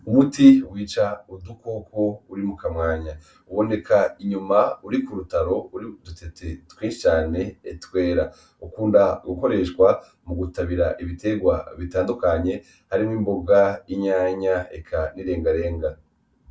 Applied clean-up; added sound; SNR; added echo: none; none; none; none.